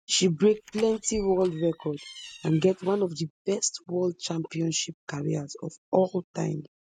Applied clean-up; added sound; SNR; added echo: neural mask model RNNoise.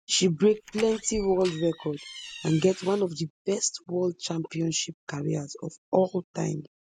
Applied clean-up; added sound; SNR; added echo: none; Door; 15 dB; none.